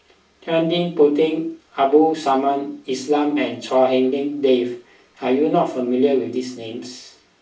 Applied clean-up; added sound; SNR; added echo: none; none; none; reverberation time 0.4 s.